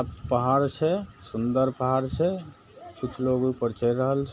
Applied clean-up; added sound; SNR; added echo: none; none; none; none.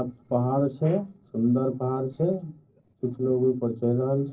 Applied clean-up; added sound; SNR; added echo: neural separator model SepFormer DNS4.